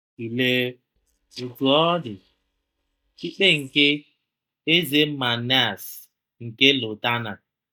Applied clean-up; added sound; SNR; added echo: neural mask model DeepFilterNet 3.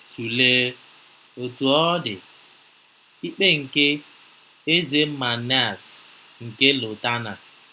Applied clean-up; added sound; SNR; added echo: none; none; none; none.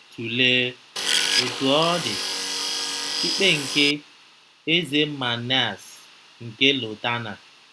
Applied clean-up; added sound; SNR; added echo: none; Tools; 0 dB; none.